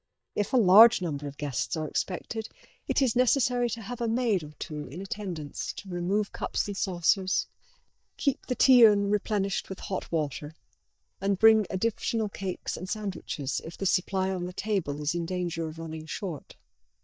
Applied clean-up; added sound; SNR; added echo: neural mask model DeepFilterNet 3.